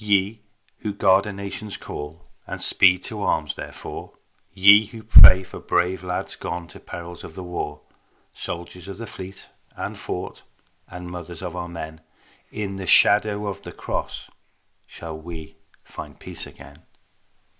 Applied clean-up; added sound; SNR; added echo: none; none; none; none.